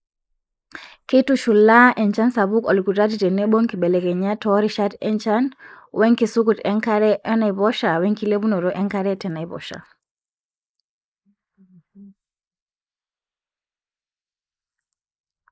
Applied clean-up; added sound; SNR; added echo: neural mask model Resemble Enhance denoiser.